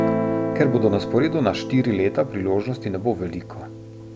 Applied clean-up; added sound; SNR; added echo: none; Guitar; 4 dB; none.